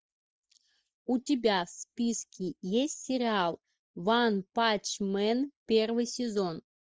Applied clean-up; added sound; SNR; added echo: neural mask model Resemble Enhance denoiser.